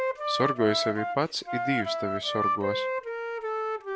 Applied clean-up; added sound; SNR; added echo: none; Wind instrument, woodwind instrument; 0 dB; none.